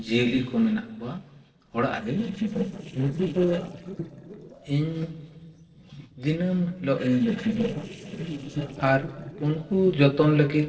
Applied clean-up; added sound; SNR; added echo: neural separator model SepFormer DNS4.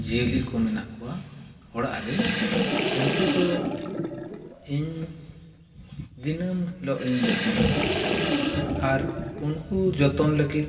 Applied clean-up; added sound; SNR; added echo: none; Sink (filling or washing) / Water; 0 dB; reverberation time 2.1 s.